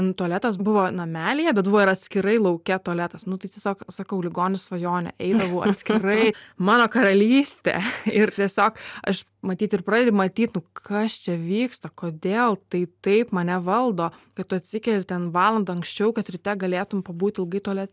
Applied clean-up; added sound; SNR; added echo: none; none; none; none.